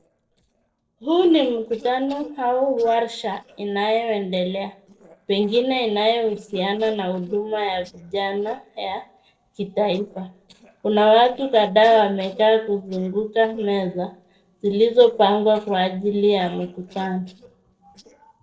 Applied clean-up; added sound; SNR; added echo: neural separator model SepFormer DNS4.